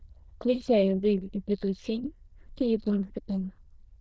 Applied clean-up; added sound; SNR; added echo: neural diffusion model UNIVERSE++.